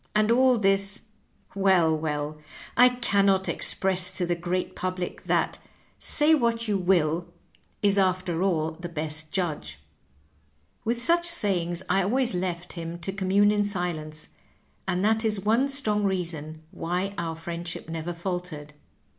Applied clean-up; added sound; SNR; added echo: none; none; none; none.